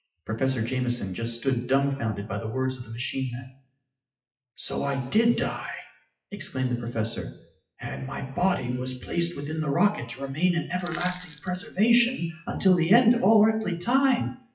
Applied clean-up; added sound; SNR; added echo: classical method WPE with log-MMSE.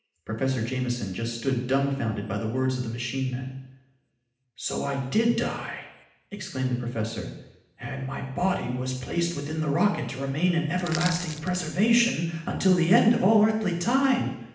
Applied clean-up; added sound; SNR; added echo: none; Crushing; 12 dB; reverberation time 0.8 s.